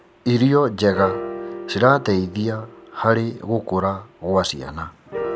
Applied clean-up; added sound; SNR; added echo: none; Piano; 12 dB; none.